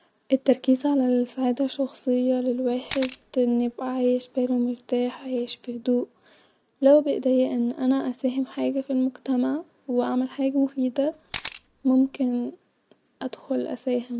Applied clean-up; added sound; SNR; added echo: none; Camera; -1 dB; none.